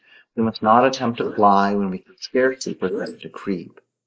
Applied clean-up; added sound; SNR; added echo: neural mask model Resemble Enhance denoiser.